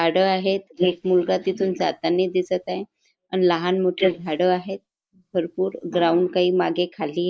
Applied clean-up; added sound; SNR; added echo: neural mask model Resemble Enhance denoiser.